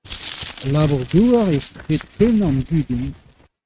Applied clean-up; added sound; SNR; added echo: neural mask model RNNoise.